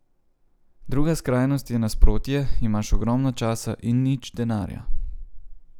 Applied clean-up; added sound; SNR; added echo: none; none; none; none.